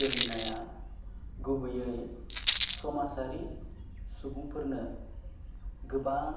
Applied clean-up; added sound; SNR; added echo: none; Rattle; -4 dB; reverberation time 0.8 s.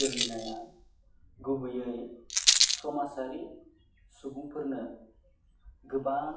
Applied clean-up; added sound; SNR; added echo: classical method WPE with log-MMSE.